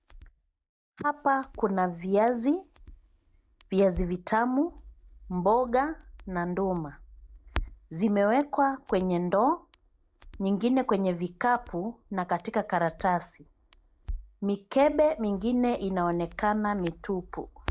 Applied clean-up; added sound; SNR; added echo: neural mask model DeepFilterNet 3.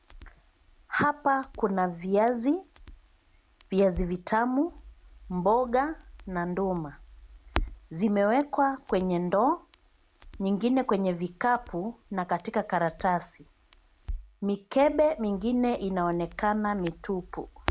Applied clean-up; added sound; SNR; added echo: none; Crackle; 15 dB; none.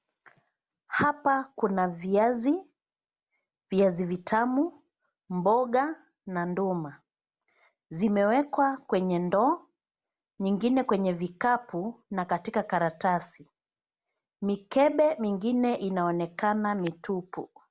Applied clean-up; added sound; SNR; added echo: none; none; none; none.